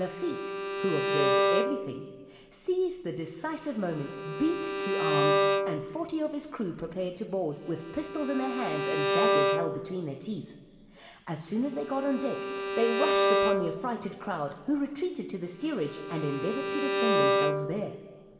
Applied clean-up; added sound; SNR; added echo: none; Bowed string instrument; -2 dB; reverberation time 2.0 s.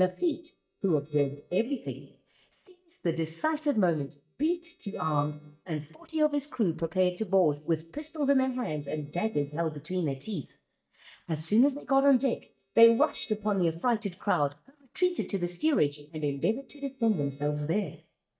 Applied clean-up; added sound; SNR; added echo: neural mask model DeepFilterNet 3.